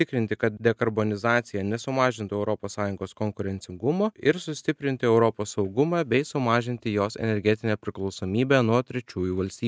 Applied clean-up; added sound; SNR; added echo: none; none; none; none.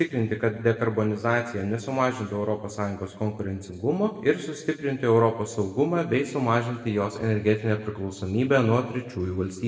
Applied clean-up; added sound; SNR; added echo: none; none; none; reverberation time 1.1 s.